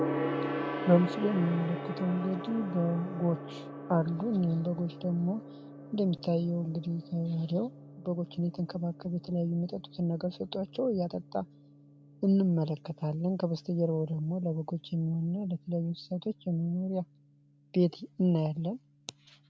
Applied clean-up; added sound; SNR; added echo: none; Gong; 10 dB; none.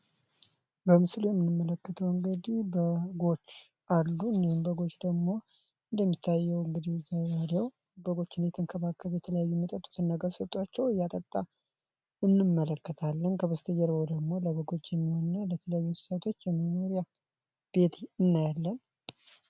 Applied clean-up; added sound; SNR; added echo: none; none; none; none.